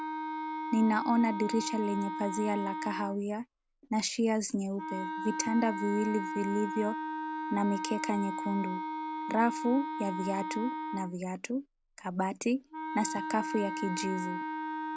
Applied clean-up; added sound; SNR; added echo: none; Wind instrument, woodwind instrument; 5 dB; none.